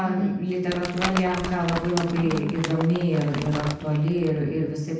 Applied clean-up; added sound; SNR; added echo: none; Crumpling, crinkling; 10 dB; reverberation time 0.9 s.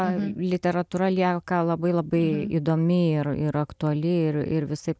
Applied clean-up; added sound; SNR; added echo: none; none; none; none.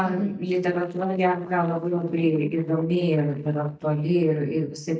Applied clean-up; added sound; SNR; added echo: neural mask model DeepFilterNet 3.